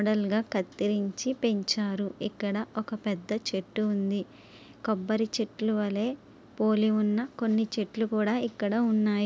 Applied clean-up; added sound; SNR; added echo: none; none; none; none.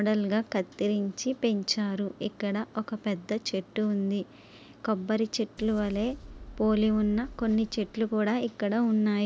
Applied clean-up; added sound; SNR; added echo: none; Boom; 17 dB; none.